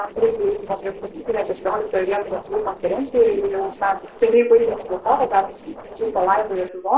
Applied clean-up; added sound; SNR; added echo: neural separator model SepFormer DNS4.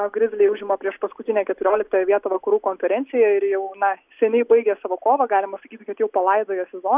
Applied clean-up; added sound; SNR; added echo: none; none; none; none.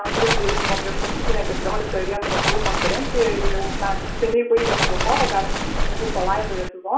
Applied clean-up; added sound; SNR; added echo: none; Waves, surf; -3 dB; reverberation time 0.4 s.